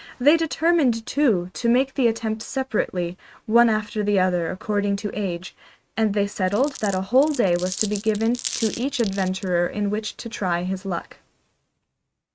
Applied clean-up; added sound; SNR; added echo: neural mask model RNNoise.